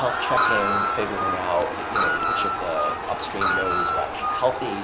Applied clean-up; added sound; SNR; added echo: none; Screech + Crowd; -4 dB; none.